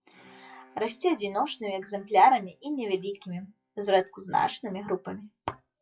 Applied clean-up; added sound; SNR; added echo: classical method WPE with log-MMSE.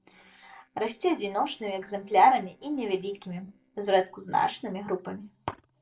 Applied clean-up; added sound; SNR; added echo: neural separator model SepFormer DNS4.